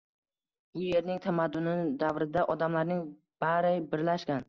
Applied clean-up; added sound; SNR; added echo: none; none; none; none.